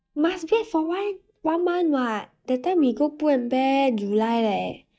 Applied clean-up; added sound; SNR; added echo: neural mask model DeepFilterNet 3.